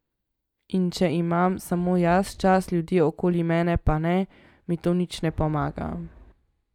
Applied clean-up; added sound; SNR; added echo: neural mask model DeepFilterNet 3.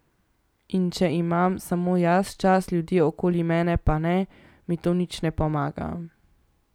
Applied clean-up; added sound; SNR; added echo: none; none; none; none.